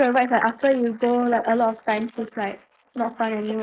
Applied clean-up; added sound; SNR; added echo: neural mask model Resemble Enhance denoiser.